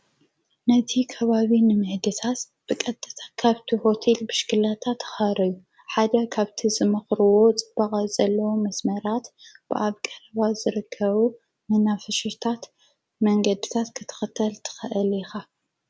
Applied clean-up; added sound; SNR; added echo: none; none; none; none.